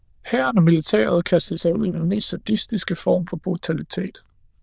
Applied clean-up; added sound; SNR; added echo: neural diffusion model UNIVERSE++.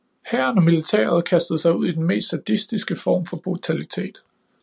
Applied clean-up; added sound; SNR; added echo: none; none; none; none.